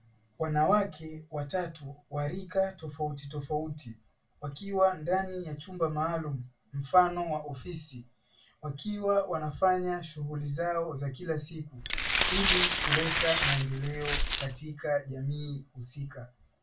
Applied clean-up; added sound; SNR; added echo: none; Glass; -2 dB; reverberation time 0.2 s.